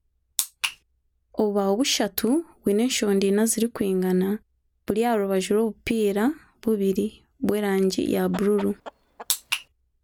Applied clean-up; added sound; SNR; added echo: none; Chicken, rooster; 19 dB; none.